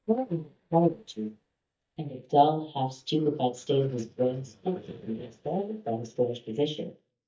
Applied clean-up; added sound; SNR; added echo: neural mask model DeepFilterNet 3.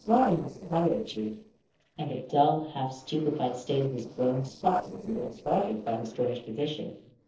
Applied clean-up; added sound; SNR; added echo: neural separator model SepFormer DNS4.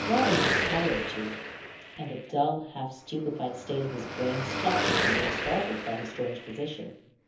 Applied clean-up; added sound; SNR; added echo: none; Car passing by / Traffic noise, roadway noise / Engine; 1 dB; reverberation time 0.7 s.